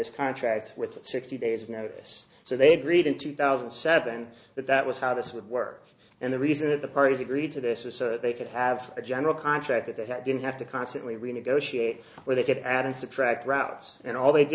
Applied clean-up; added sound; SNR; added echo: none; none; none; none.